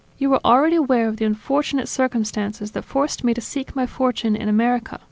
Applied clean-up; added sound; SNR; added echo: none; none; none; none.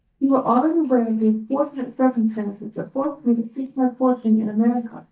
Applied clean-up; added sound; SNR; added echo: neural mask model DeepFilterNet 3.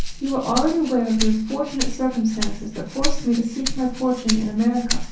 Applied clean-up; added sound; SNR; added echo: none; Rattle (instrument); 3 dB; reverberation time 0.6 s.